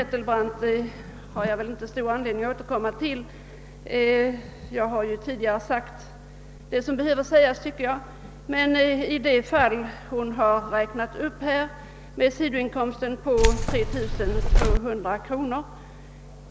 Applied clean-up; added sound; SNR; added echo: none; Keys jangling; -4 dB; none.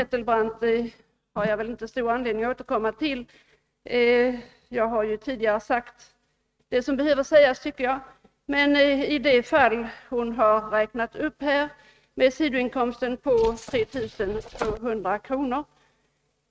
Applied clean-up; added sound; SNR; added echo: neural mask model RNNoise.